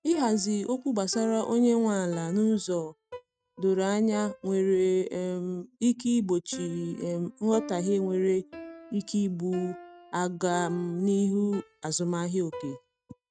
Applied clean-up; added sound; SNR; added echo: neural mask model RNNoise.